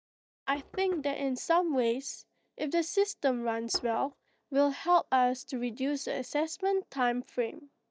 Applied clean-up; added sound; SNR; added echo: neural mask model DeepFilterNet 3.